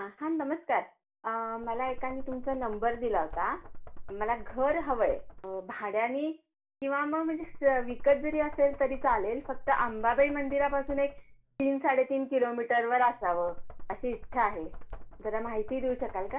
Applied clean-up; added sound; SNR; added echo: none; Knock; 10 dB; reverberation time 0.3 s.